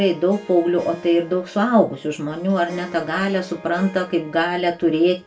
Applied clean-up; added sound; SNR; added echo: none; Harp; 20 dB; reverberation time 0.2 s.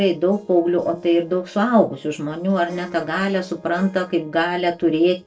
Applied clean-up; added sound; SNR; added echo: neural separator model SepFormer DNS4.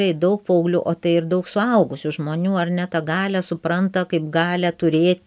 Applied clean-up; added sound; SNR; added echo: none; none; none; none.